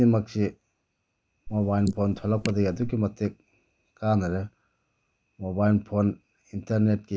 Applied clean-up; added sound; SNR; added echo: neural mask model Resemble Enhance denoiser.